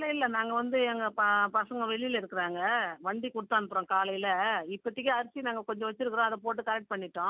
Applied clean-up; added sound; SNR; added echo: none; none; none; none.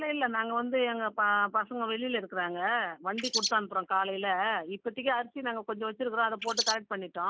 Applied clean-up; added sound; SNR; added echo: neural mask model Resemble Enhance denoiser.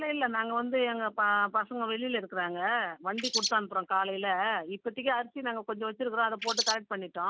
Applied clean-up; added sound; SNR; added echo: neural mask model RNNoise.